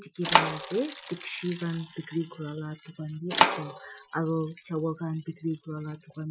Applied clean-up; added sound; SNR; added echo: classical method Wiener filter.